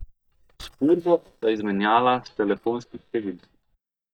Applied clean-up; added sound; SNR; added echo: neural mask model DeepFilterNet 3.